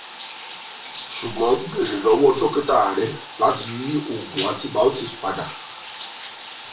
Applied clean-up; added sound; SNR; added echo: none; Bathtub (filling or washing); 13 dB; reverberation time 0.3 s.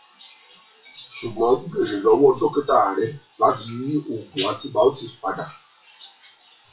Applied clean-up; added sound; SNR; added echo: classical method WPE with log-MMSE.